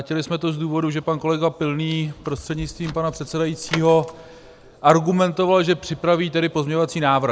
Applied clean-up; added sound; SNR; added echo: none; Door / Car; 17 dB; none.